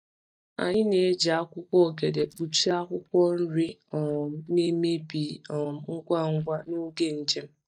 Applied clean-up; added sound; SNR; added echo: neural mask model DeepFilterNet 3.